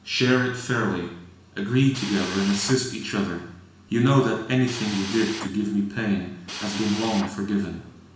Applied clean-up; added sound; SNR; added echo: none; Drill; 12 dB; reverberation time 0.7 s.